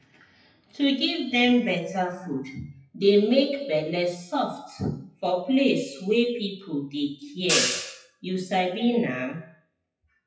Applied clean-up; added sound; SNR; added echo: classical method WPE with log-MMSE.